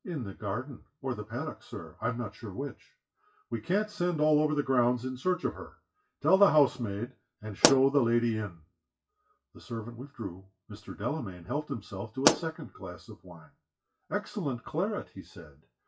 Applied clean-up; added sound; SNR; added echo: classical method WPE with log-MMSE.